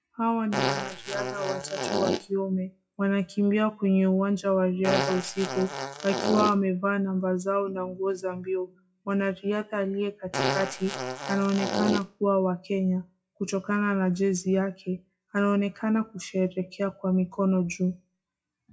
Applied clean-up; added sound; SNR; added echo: classical method WPE with log-MMSE.